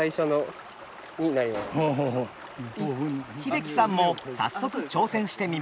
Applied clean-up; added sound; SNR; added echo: none; Explosion + Stream; 15 dB; none.